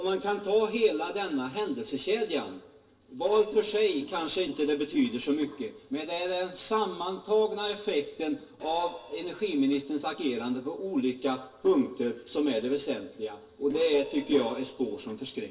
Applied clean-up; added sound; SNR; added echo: neural separator model SepFormer DNS4.